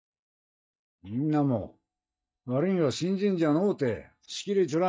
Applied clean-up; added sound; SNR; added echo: neural mask model DeepFilterNet 3.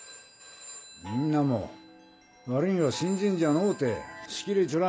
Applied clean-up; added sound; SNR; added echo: none; Telephone + Chime; 17 dB; none.